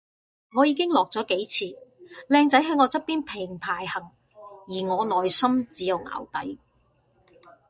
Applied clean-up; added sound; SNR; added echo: neural mask model DeepFilterNet 3.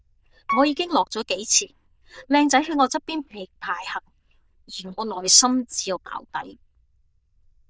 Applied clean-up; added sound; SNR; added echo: neural diffusion model UNIVERSE++.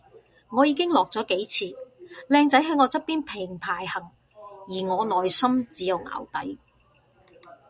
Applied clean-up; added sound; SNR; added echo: none; none; none; none.